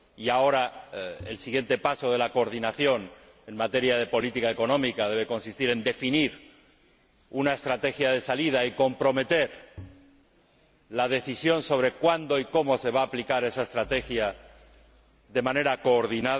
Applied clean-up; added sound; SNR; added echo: none; Bowed string instrument; 19 dB; none.